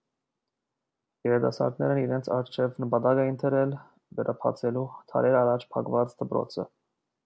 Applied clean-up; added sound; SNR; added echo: none; none; none; none.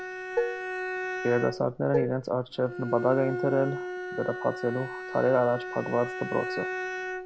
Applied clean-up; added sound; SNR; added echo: none; Bowed string instrument + Dishes, pots, and pans; 5 dB; none.